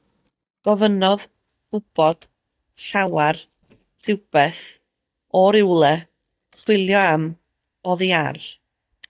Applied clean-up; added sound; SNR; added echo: neural mask model DeepFilterNet 3.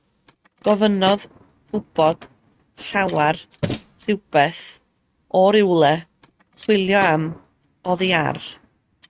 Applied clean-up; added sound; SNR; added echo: neural mask model RNNoise.